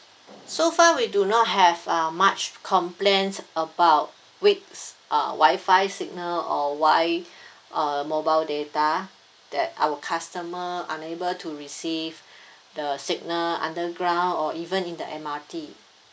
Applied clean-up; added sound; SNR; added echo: none; none; none; none.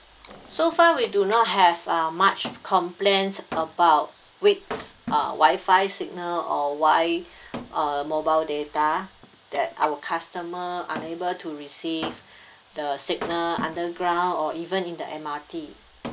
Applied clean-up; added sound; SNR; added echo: none; Wood; 18 dB; none.